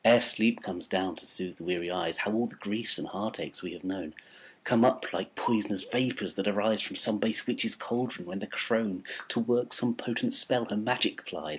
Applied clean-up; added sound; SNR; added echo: none; none; none; none.